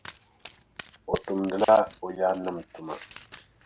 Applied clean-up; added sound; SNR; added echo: none; Domestic sounds, home sounds; 18 dB; none.